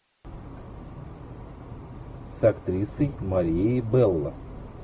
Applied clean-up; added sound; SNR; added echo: none; none; none; none.